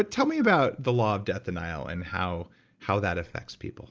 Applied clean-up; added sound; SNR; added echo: neural mask model Resemble Enhance denoiser.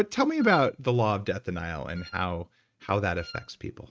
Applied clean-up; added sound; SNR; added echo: neural mask model RNNoise.